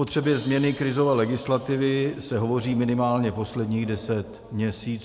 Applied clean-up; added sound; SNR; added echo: none; Crash cymbal; 20 dB; none.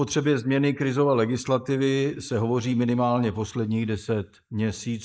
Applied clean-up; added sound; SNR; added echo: neural mask model Resemble Enhance denoiser.